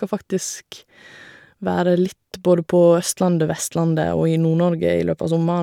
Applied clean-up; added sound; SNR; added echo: none; none; none; none.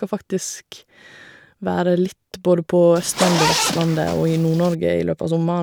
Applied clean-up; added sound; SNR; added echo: none; Zipper (clothing); 4 dB; none.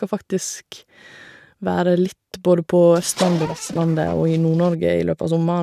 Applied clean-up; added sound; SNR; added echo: neural mask model RNNoise.